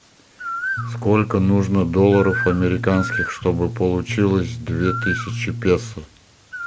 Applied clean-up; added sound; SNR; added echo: none; Bird + Bass guitar; 7 dB; none.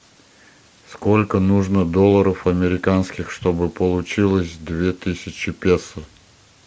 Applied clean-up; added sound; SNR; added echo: none; none; none; none.